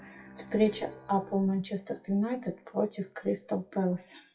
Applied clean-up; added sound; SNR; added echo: classical method WPE with log-MMSE.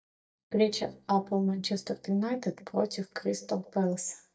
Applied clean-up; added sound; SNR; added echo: neural mask model DeepFilterNet 3.